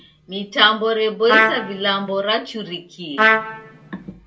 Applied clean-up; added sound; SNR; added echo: none; Trumpet; -2 dB; reverberation time 0.2 s.